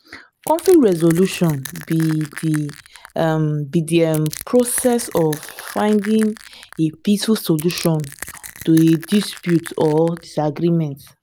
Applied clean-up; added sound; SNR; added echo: none; Crushing; 18 dB; none.